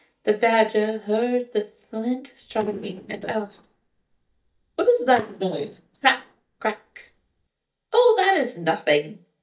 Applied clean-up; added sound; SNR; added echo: neural mask model DeepFilterNet 3.